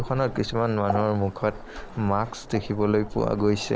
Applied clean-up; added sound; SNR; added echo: none; Waves, surf; 11 dB; none.